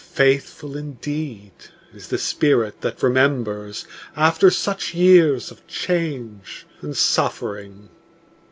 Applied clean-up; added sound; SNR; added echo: none; none; none; none.